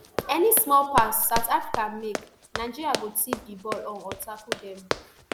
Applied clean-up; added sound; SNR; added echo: none; Run; 7 dB; none.